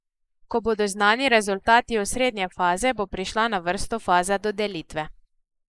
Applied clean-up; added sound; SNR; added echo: neural mask model Resemble Enhance denoiser.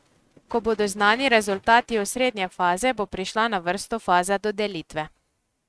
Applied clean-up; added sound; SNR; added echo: neural mask model RNNoise.